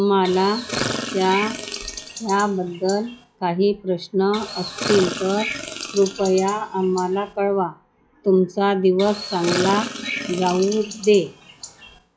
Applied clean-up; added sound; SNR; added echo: classical method log-MMSE.